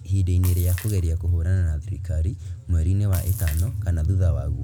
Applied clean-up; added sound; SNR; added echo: none; Splash, splatter; 19 dB; none.